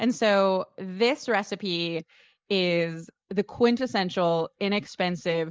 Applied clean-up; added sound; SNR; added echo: neural mask model Resemble Enhance denoiser.